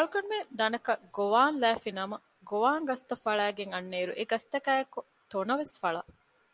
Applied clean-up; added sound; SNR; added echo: none; none; none; none.